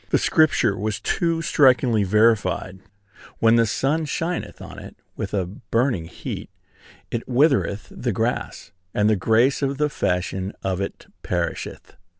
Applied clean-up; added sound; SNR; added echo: none; none; none; none.